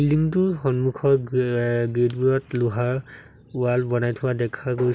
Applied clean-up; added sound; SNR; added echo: none; none; none; none.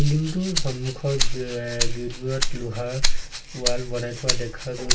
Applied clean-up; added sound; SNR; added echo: none; Rattle (instrument); -5 dB; reverberation time 0.2 s.